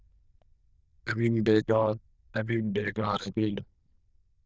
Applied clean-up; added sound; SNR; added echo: neural diffusion model UNIVERSE++.